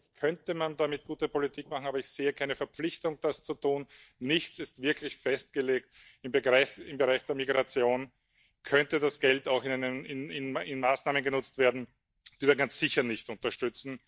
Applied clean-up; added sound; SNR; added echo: neural mask model DeepFilterNet 3.